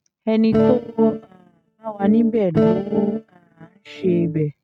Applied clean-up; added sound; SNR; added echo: neural mask model RNNoise.